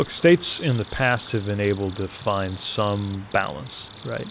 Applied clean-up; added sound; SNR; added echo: none; Cricket; 10 dB; none.